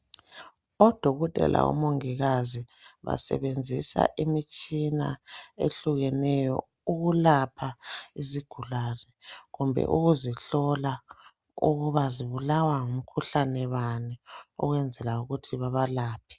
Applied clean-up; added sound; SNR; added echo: none; none; none; none.